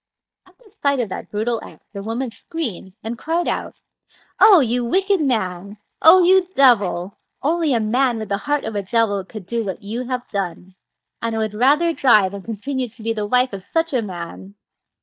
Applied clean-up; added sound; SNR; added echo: neural mask model DeepFilterNet 3.